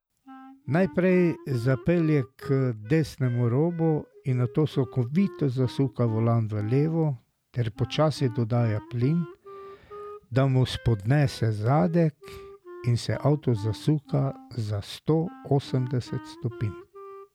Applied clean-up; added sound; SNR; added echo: none; Wind instrument, woodwind instrument; 20 dB; none.